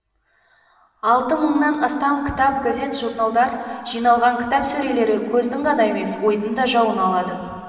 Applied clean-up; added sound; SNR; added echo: none; none; none; reverberation time 2.7 s.